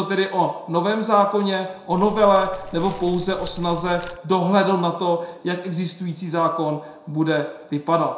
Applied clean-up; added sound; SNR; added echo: none; Fire; 15 dB; reverberation time 0.6 s.